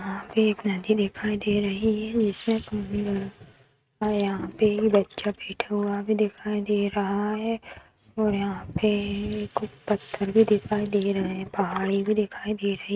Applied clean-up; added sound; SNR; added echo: neural mask model RNNoise.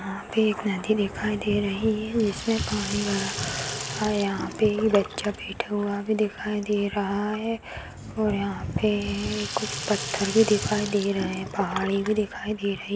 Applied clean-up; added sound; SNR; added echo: none; Sink (filling or washing); 10 dB; none.